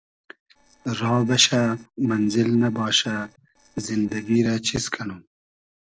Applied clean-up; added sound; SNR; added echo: neural separator model SepFormer DNS4.